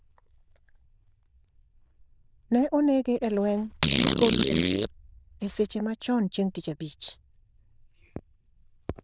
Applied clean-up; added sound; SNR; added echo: neural diffusion model UNIVERSE++.